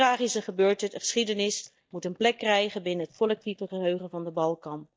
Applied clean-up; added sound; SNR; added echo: neural mask model DeepFilterNet 3.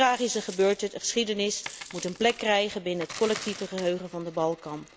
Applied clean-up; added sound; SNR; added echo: none; Coin (dropping); 16 dB; none.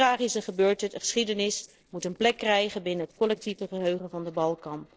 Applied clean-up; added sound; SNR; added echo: neural separator model SepFormer DNS4.